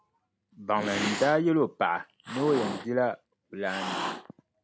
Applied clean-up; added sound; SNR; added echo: none; Cat; 8 dB; none.